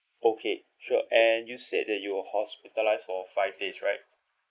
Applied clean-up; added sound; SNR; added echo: neural mask model Resemble Enhance denoiser.